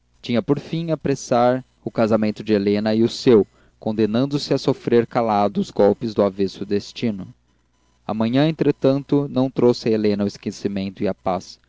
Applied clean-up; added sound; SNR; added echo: none; none; none; none.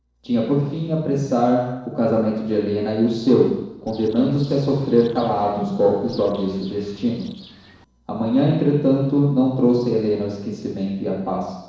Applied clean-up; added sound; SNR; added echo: neural separator model SepFormer DNS4.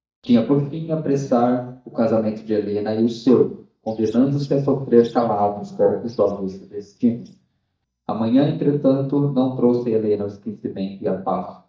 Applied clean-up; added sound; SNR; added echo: neural mask model DeepFilterNet 3.